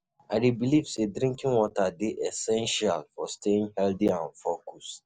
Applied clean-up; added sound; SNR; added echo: none; none; none; none.